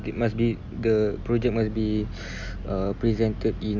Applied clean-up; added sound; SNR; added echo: none; none; none; none.